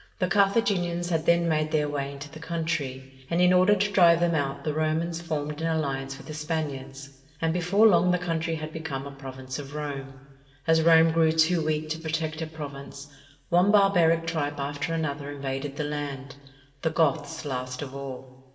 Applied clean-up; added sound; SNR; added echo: none; none; none; reverberation time 1.2 s.